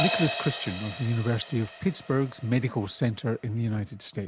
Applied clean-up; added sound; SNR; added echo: none; Crash cymbal; 9 dB; none.